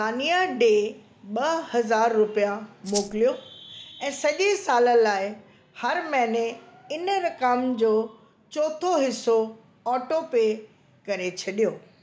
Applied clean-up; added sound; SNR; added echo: none; Rattle (instrument); 10 dB; none.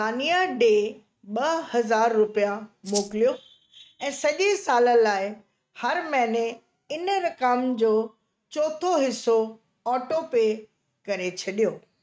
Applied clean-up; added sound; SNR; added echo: neural mask model RNNoise.